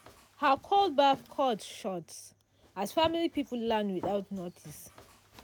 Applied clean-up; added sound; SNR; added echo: none; Run; 20 dB; none.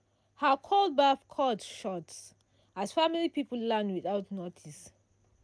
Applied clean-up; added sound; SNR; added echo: none; none; none; none.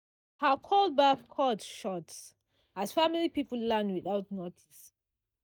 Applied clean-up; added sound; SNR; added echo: neural mask model DeepFilterNet 3.